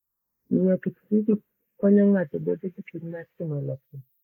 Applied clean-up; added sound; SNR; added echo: neural mask model Resemble Enhance denoiser.